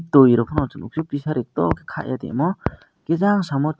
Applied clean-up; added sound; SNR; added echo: none; none; none; none.